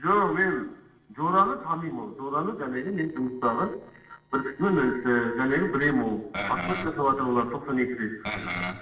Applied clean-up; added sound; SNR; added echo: neural separator model SepFormer DNS4.